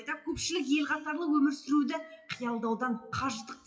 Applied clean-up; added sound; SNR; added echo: classical method WPE with log-MMSE.